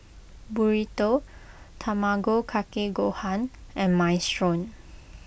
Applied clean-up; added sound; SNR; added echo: none; none; none; none.